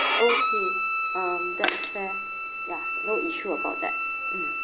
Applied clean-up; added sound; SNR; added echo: none; Bowed string instrument; -3 dB; none.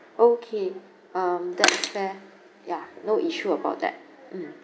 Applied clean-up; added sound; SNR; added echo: none; none; none; none.